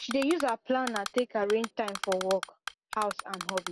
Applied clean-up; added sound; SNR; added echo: none; Typing; 9 dB; none.